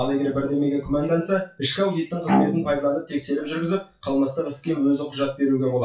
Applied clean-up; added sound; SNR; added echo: classical method WPE with log-MMSE.